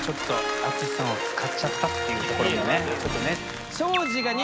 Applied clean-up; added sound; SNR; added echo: none; none; none; none.